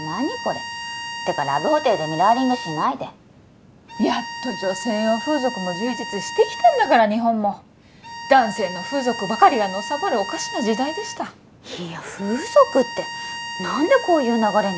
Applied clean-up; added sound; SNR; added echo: none; Bowed string instrument; 11 dB; none.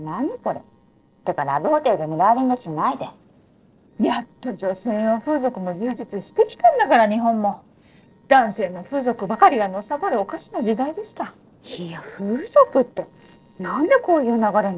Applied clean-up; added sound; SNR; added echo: neural separator model SepFormer DNS4.